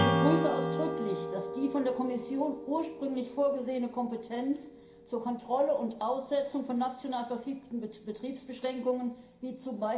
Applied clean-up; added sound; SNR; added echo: none; Strum; 4 dB; reverberation time 0.5 s.